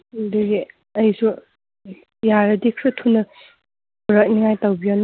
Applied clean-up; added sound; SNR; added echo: none; none; none; none.